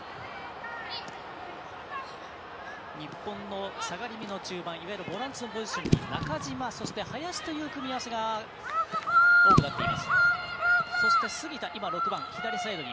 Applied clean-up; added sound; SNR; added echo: none; Fireworks / Boom; 7 dB; none.